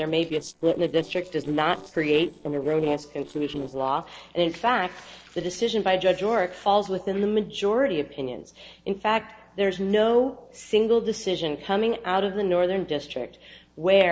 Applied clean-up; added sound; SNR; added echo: neural separator model SepFormer DNS4.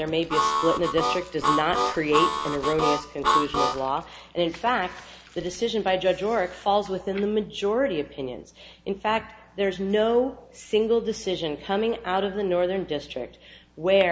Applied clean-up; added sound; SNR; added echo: none; Harmonica; -1 dB; none.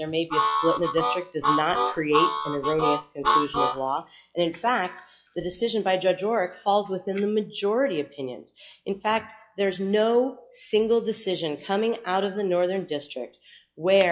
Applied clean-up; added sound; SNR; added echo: classical method log-MMSE.